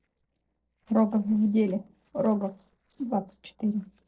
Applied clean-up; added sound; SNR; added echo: neural separator model SepFormer DNS4.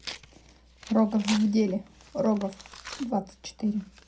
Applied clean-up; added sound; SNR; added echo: none; Tearing; 15 dB; reverberation time 0.3 s.